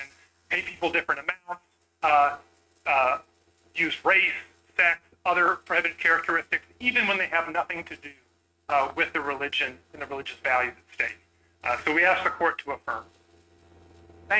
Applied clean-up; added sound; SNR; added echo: neural mask model RNNoise.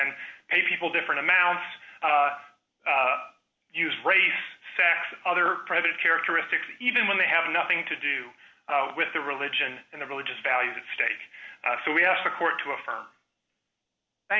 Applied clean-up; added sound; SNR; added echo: none; none; none; none.